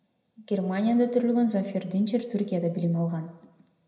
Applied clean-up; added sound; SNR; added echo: none; none; none; reverberation time 0.7 s.